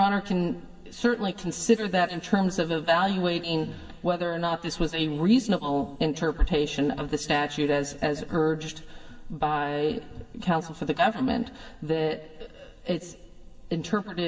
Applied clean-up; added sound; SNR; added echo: none; none; none; reverberation time 1.7 s.